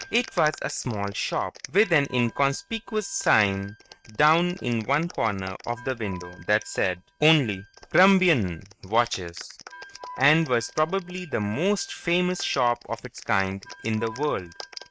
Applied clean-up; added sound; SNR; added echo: neural mask model RNNoise.